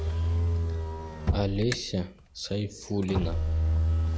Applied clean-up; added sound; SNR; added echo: none; Motor vehicle (road); -4 dB; none.